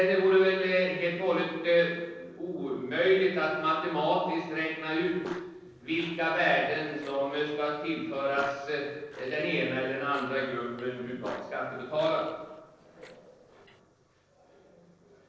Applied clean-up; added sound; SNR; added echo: neural separator model SepFormer DNS4.